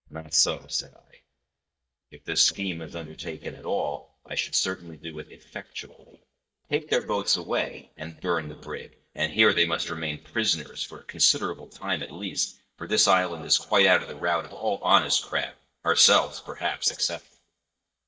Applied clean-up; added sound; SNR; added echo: neural mask model DeepFilterNet 3.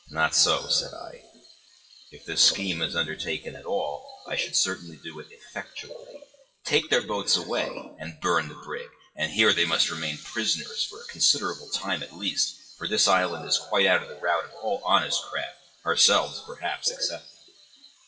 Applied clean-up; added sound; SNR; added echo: classical method WPE with log-MMSE.